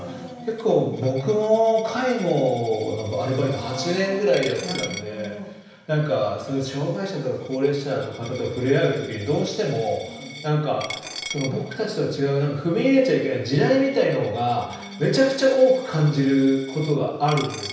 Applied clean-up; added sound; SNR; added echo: none; Coin (dropping); 18 dB; reverberation time 0.9 s.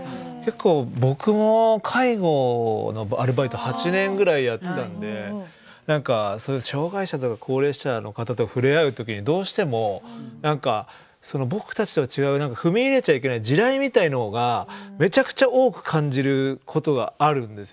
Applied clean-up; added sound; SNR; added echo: none; none; none; none.